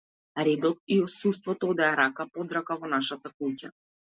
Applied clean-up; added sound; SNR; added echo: none; none; none; none.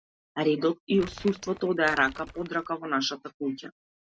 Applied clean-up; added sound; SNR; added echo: none; Crumpling, crinkling; 17 dB; none.